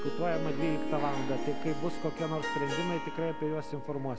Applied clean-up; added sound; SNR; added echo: none; Breathing + Harp; -1 dB; none.